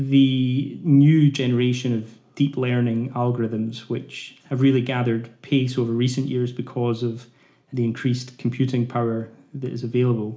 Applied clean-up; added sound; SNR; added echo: none; none; none; reverberation time 0.4 s.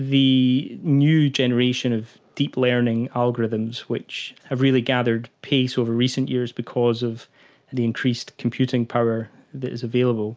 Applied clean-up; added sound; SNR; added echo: none; none; none; none.